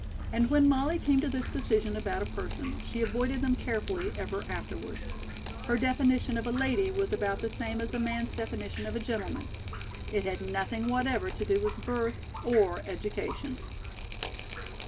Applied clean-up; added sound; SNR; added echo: none; Drip; 5 dB; none.